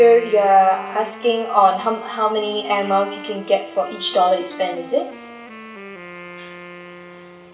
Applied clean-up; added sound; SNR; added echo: none; Wind instrument, woodwind instrument; 17 dB; reverberation time 0.2 s.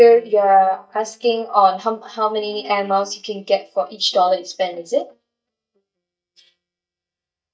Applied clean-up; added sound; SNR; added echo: neural mask model DeepFilterNet 3.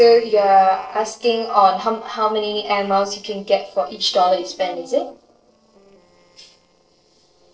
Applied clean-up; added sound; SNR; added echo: neural separator model SepFormer DNS4.